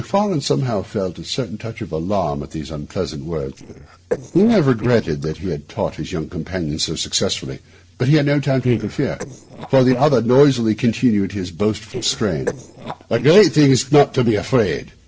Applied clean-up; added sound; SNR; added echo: neural separator model SepFormer DNS4.